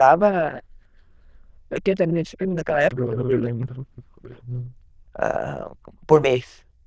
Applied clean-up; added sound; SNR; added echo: neural diffusion model UNIVERSE++.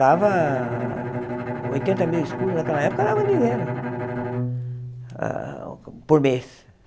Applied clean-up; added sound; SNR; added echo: none; Bowed string instrument; 5 dB; none.